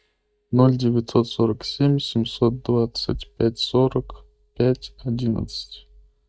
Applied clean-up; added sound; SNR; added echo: neural mask model DeepFilterNet 3.